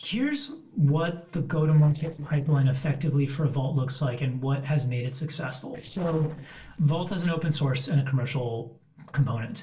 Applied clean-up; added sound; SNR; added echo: neural separator model SepFormer DNS4.